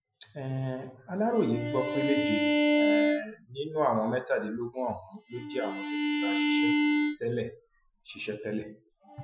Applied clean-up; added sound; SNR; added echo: classical method Wiener filter.